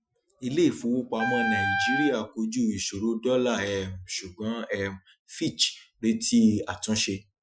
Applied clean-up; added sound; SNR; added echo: classical method Wiener filter.